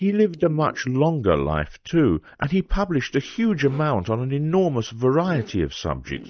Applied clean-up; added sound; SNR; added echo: neural mask model DeepFilterNet 3.